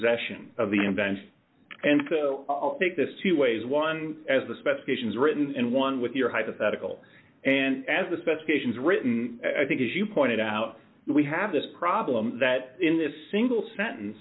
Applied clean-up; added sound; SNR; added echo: none; none; none; none.